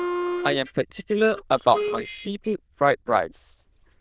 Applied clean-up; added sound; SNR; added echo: neural diffusion model UNIVERSE++.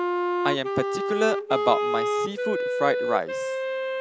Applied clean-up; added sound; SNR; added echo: none; Wind instrument, woodwind instrument; -1 dB; none.